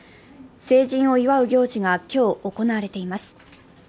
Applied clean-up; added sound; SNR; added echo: none; none; none; none.